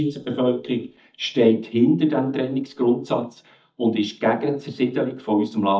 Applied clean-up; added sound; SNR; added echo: neural mask model DeepFilterNet 3.